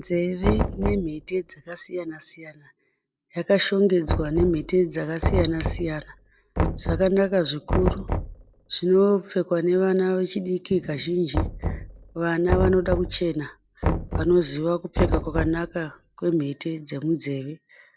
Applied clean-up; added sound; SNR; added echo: none; Knock; 5 dB; none.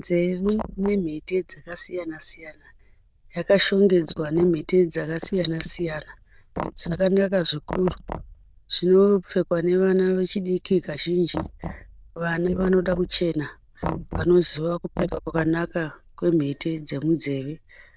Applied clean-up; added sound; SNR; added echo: neural diffusion model UNIVERSE++.